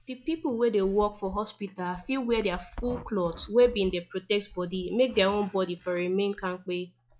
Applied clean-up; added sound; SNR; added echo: classical method log-MMSE.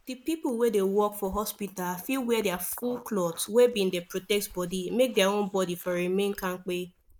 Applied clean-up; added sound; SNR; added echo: neural mask model Resemble Enhance denoiser.